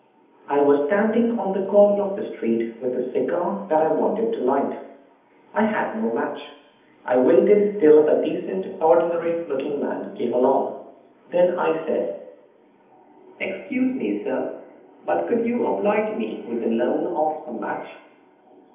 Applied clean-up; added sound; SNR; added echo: none; none; none; reverberation time 1.3 s.